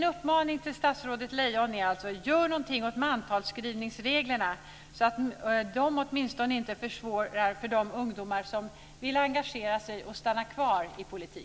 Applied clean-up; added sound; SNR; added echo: none; none; none; none.